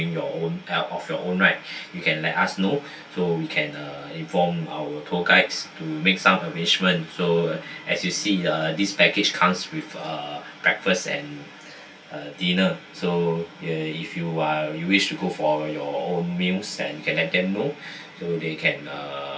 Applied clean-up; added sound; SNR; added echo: none; none; none; reverberation time 0.2 s.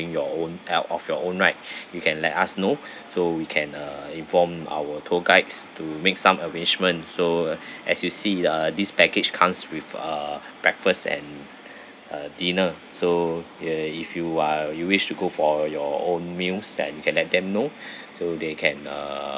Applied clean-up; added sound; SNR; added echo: none; none; none; none.